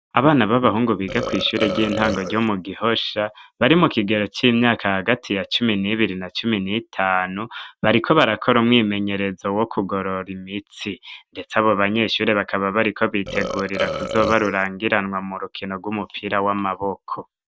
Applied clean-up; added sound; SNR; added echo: none; Burping, eructation; 6 dB; none.